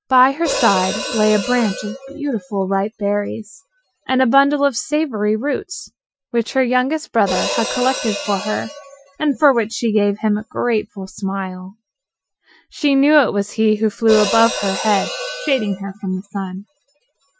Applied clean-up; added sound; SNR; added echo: classical method Wiener filter.